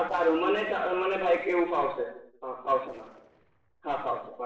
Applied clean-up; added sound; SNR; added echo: neural separator model SepFormer DNS4.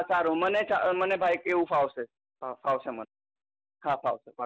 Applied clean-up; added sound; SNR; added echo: none; none; none; none.